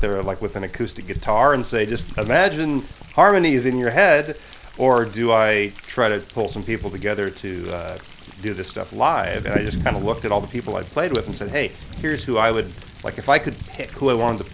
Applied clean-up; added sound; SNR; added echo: none; Thunder; 12 dB; none.